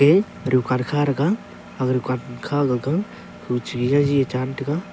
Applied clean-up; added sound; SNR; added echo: none; Engine; 19 dB; none.